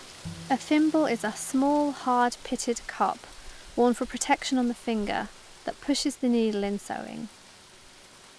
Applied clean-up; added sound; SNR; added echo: none; Rain + Bowed string instrument; 18 dB; none.